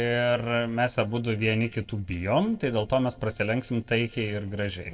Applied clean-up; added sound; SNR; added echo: neural separator model SepFormer DNS4.